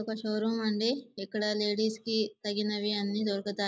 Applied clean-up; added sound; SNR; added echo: none; none; none; none.